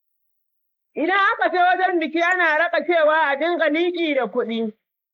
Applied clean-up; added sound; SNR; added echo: neural mask model Resemble Enhance denoiser.